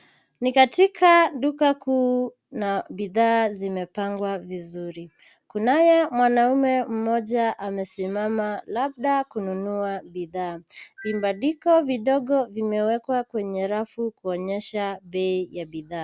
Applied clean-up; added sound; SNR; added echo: none; none; none; none.